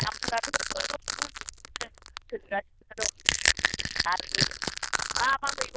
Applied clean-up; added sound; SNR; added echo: neural diffusion model UNIVERSE++.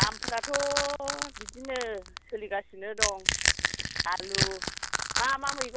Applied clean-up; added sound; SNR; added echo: none; Crack / Crushing; -3 dB; none.